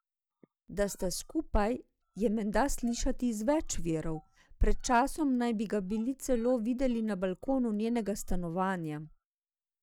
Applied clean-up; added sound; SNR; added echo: neural mask model DeepFilterNet 3.